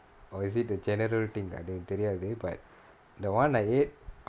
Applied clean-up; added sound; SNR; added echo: none; none; none; none.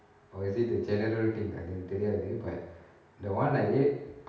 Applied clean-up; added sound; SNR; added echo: none; none; none; reverberation time 0.8 s.